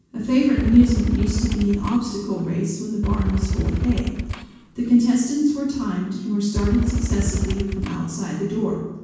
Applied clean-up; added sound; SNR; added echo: none; Motorcycle / Engine; 3 dB; reverberation time 1.2 s.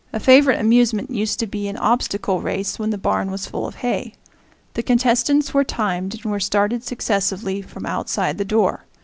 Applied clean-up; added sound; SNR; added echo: none; none; none; none.